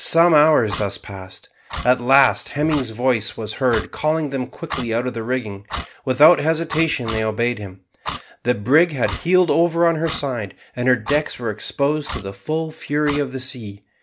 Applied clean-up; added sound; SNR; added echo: none; Clock; 15 dB; none.